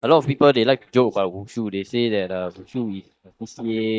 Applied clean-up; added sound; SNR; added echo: neural mask model DeepFilterNet 3.